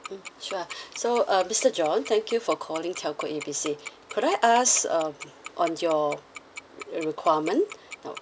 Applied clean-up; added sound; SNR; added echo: none; Tick-tock; 17 dB; none.